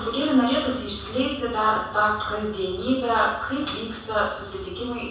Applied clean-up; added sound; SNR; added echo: none; none; none; reverberation time 0.7 s.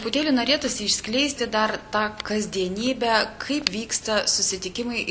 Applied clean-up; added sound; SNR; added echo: none; none; none; none.